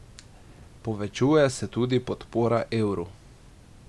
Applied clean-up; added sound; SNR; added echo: none; none; none; none.